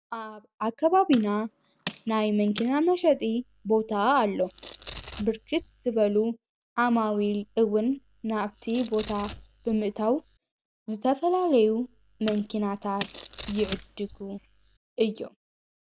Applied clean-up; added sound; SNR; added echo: none; Tools + Domestic sounds, home sounds; 14 dB; none.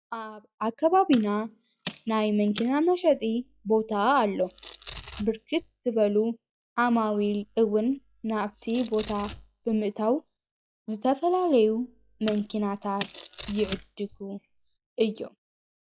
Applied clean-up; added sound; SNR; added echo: classical method log-MMSE.